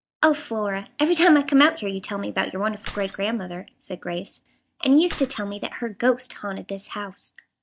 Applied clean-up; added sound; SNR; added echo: neural mask model DeepFilterNet 3.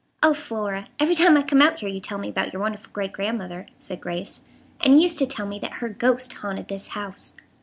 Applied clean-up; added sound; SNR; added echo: none; none; none; none.